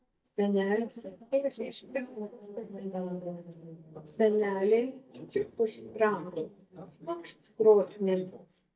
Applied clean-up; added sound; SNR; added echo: neural mask model DeepFilterNet 3.